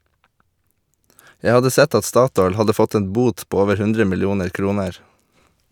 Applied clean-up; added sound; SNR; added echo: none; none; none; none.